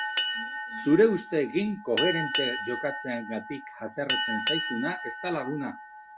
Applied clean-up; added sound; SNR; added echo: none; Boat, Water vehicle; 4 dB; none.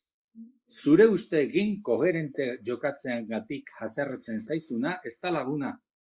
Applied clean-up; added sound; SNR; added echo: neural mask model Resemble Enhance denoiser.